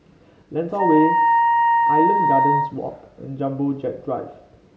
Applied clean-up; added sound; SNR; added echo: none; Wind instrument, woodwind instrument; -5 dB; none.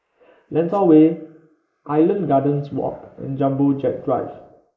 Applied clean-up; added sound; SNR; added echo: neural mask model Resemble Enhance denoiser.